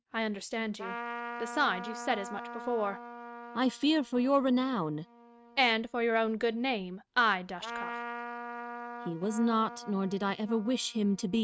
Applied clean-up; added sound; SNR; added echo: neural mask model RNNoise.